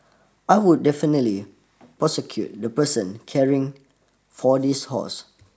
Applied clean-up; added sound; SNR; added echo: none; none; none; none.